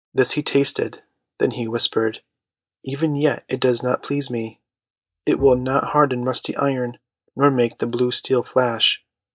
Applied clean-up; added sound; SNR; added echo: neural mask model DeepFilterNet 3.